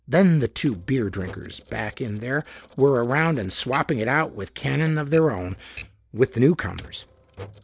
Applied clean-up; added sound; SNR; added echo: neural separator model SepFormer DNS4.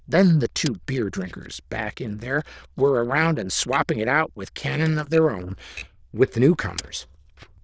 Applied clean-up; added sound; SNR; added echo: neural diffusion model UNIVERSE++.